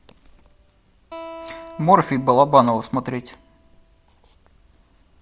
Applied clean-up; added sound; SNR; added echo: none; Acoustic guitar; 19 dB; none.